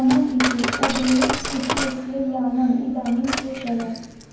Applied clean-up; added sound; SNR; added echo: none; Coin (dropping); 6 dB; reverberation time 0.9 s.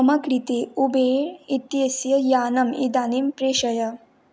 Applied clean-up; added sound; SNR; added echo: none; none; none; none.